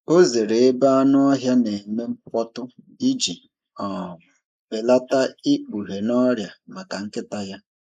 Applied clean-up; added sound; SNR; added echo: neural mask model Resemble Enhance denoiser.